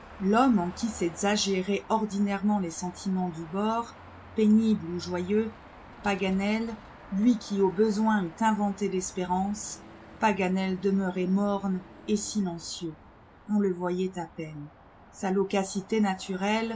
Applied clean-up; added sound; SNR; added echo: none; Car passing by / Traffic noise, roadway noise / Engine; 20 dB; none.